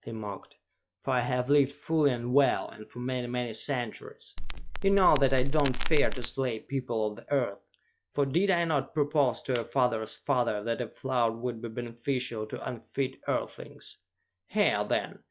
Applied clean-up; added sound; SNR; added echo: classical method log-MMSE.